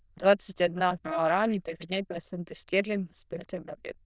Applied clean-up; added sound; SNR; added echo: neural diffusion model UNIVERSE++.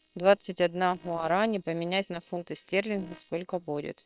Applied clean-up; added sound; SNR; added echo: neural separator model SepFormer WHAM!.